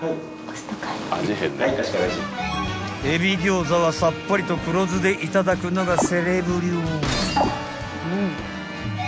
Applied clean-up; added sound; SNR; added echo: none; Trumpet; 16 dB; none.